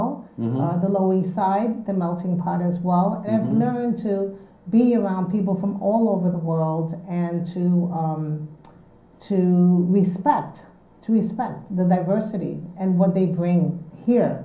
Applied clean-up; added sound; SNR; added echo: none; none; none; reverberation time 0.6 s.